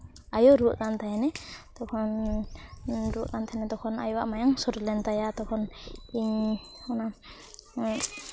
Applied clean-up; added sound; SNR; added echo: none; Purr; 16 dB; none.